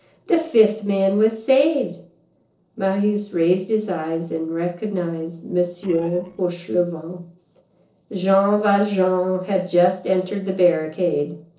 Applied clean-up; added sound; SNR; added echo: neural separator model SepFormer DNS4.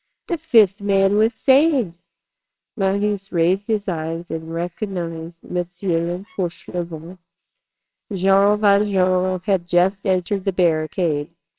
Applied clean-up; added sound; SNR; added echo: neural separator model SepFormer WHAMR!.